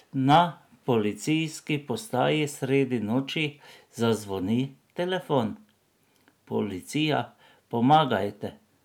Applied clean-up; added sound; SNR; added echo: none; none; none; none.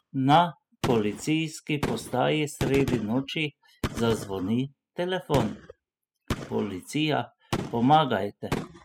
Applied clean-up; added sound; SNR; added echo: classical method spectral subtraction.